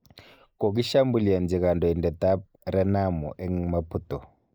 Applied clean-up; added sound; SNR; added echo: neural mask model Resemble Enhance denoiser.